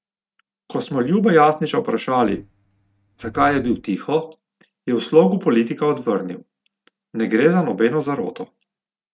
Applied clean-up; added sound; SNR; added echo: neural mask model RNNoise.